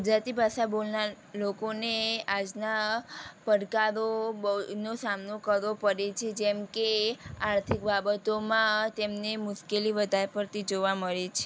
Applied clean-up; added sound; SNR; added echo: none; none; none; none.